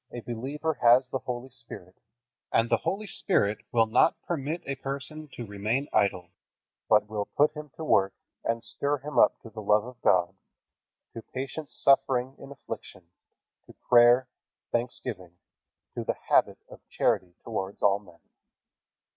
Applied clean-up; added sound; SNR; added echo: none; none; none; none.